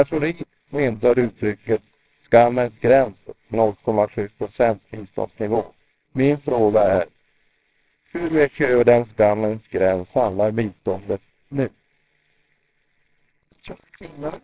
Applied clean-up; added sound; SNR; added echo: neural separator model SepFormer WHAMR!.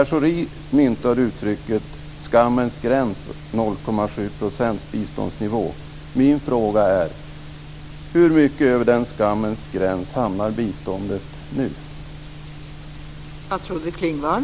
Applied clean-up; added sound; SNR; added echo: none; none; none; none.